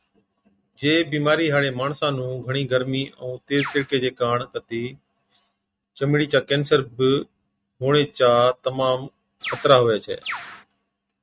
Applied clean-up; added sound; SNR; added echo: neural mask model RNNoise.